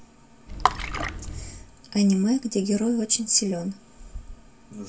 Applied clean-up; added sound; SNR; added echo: none; Water / Splash, splatter; 3 dB; reverberation time 0.2 s.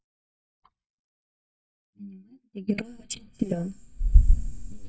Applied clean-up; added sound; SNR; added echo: neural mask model DeepFilterNet 3.